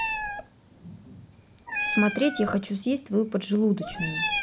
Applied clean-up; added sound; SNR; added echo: none; Meow; 5 dB; none.